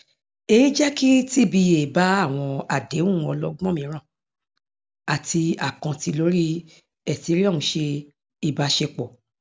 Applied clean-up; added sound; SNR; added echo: none; none; none; none.